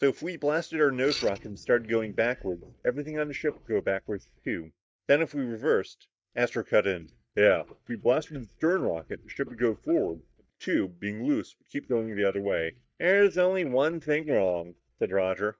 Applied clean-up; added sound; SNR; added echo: neural mask model DeepFilterNet 3.